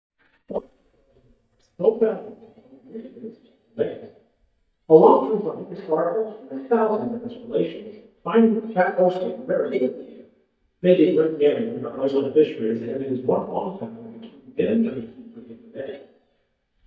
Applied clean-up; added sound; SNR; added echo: neural mask model DeepFilterNet 3.